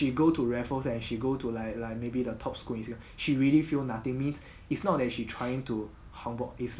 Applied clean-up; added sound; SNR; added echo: none; none; none; none.